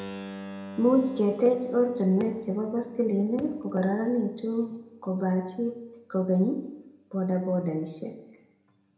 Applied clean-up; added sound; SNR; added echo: none; Keyboard (musical); 18 dB; reverberation time 0.8 s.